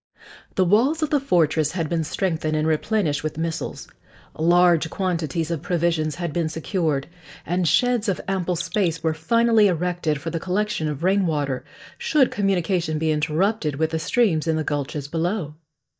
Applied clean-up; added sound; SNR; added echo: neural mask model DeepFilterNet 3.